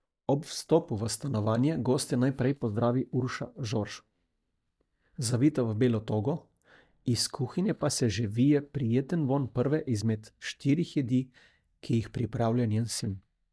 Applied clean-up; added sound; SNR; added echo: neural mask model DeepFilterNet 3.